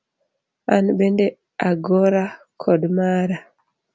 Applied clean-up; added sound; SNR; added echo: none; none; none; none.